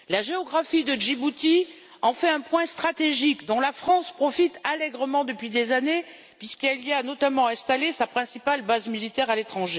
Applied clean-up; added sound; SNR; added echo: none; none; none; none.